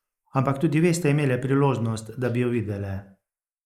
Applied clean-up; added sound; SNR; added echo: neural mask model Resemble Enhance denoiser.